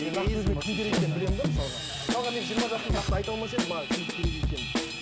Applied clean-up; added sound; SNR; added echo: none; Drum / Drum kit; -3 dB; none.